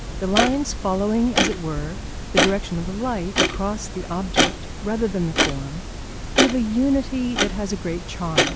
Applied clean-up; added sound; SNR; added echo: none; Clock; 0 dB; none.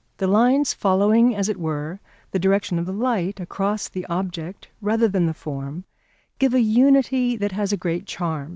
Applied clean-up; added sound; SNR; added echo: none; none; none; none.